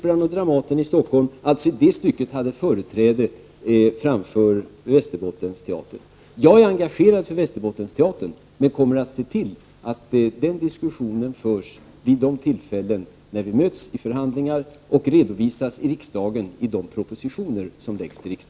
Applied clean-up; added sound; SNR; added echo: none; none; none; none.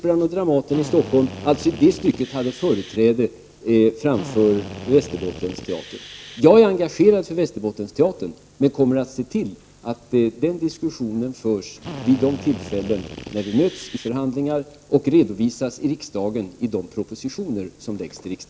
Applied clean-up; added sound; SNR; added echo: none; Drill; 15 dB; none.